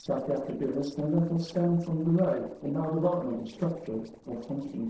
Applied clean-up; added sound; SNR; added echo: neural separator model SepFormer DNS4.